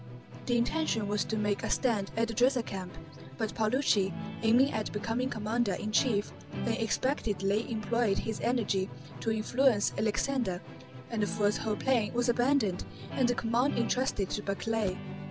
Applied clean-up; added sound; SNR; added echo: none; Guitar + Musical instrument; 10 dB; none.